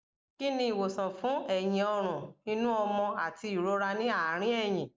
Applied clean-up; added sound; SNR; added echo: neural mask model Resemble Enhance denoiser.